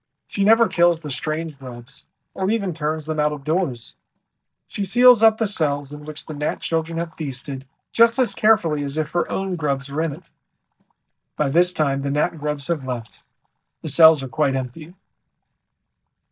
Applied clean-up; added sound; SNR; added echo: neural mask model DeepFilterNet 3.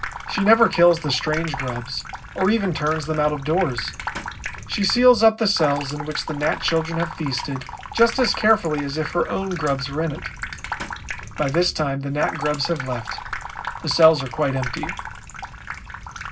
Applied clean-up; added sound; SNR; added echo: none; Sink (filling or washing) / Water tap, faucet; 10 dB; reverberation time 0.4 s.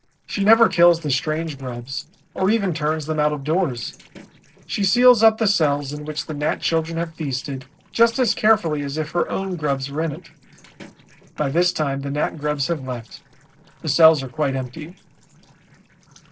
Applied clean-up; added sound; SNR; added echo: neural separator model SepFormer DNS4.